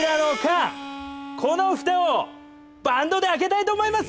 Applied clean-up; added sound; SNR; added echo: none; Harmonica; 14 dB; none.